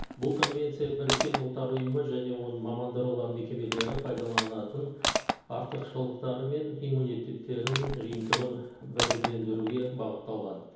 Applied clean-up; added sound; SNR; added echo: none; Crushing; 4 dB; reverberation time 2.2 s.